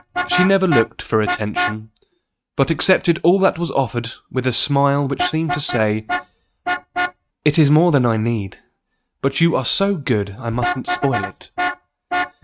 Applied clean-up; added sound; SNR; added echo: neural mask model RNNoise.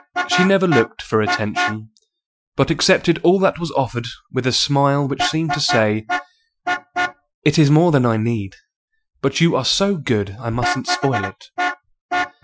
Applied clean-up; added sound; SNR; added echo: classical method Wiener filter.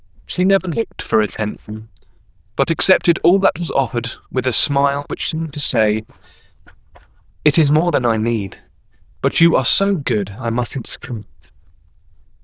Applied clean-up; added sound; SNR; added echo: neural diffusion model UNIVERSE++.